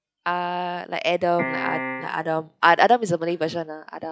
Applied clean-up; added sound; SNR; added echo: classical method log-MMSE.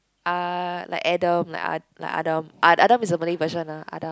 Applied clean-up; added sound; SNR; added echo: none; none; none; none.